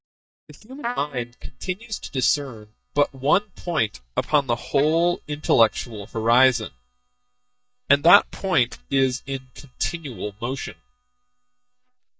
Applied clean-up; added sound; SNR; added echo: neural mask model DeepFilterNet 3.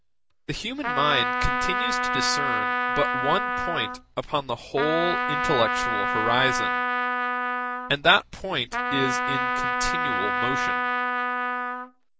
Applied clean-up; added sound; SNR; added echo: none; Trumpet; -2 dB; none.